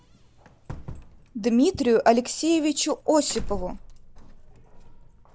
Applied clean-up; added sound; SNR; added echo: none; Doorbell; 14 dB; none.